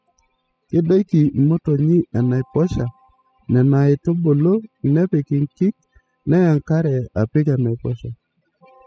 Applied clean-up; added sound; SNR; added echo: classical method spectral subtraction.